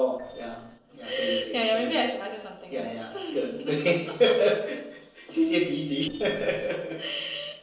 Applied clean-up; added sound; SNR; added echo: neural separator model SepFormer DNS4.